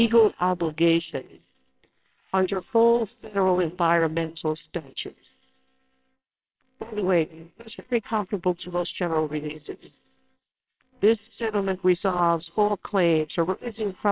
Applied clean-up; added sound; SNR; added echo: neural separator model SepFormer WHAMR!.